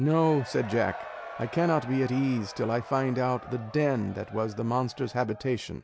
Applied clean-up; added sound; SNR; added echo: none; Crowd / Cheering; 15 dB; none.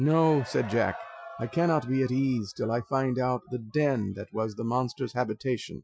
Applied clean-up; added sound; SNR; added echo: classical method Wiener filter.